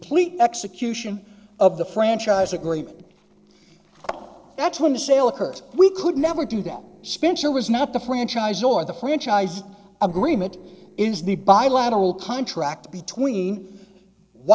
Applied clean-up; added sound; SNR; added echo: neural separator model SepFormer DNS4.